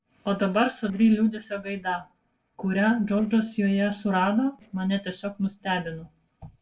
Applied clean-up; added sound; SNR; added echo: neural separator model SepFormer DNS4.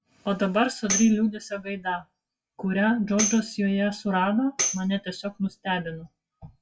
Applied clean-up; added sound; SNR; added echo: classical method WPE with log-MMSE.